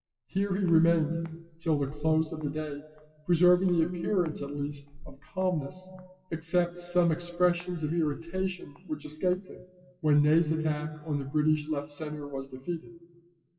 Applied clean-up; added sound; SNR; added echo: classical method WPE with log-MMSE.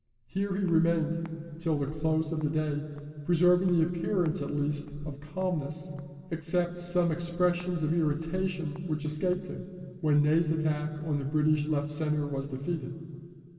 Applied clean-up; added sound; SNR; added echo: none; Walk, footsteps; 20 dB; reverberation time 2.6 s.